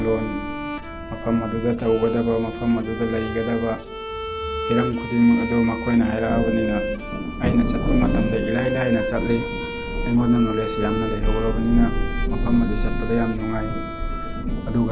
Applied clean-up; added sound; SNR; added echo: none; Bowed string instrument + Thunder; 3 dB; none.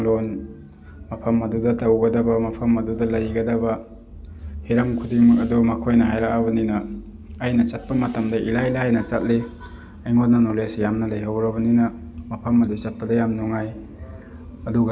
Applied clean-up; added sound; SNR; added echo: none; none; none; none.